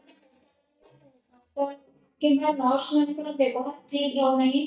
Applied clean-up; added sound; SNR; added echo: neural mask model DeepFilterNet 3.